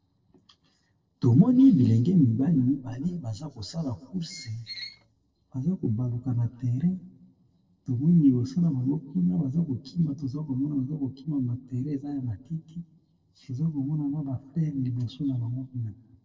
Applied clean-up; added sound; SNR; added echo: neural separator model SepFormer DNS4.